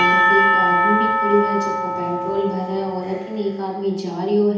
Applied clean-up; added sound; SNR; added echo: none; Church bell / Percussion; -2 dB; reverberation time 0.8 s.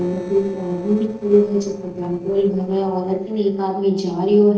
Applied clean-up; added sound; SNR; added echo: neural separator model SepFormer DNS4.